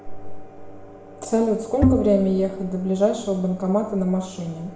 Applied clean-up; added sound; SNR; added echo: none; Bowed string instrument; -1 dB; reverberation time 0.8 s.